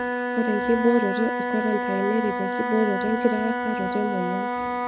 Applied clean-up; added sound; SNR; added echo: neural mask model RNNoise.